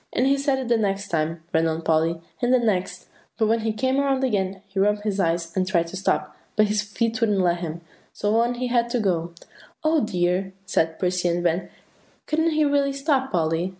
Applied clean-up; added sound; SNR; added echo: none; none; none; none.